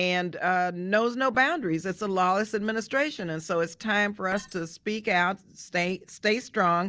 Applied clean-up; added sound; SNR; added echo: neural separator model SepFormer DNS4.